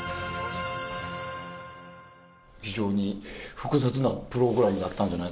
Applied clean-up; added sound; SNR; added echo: none; none; none; none.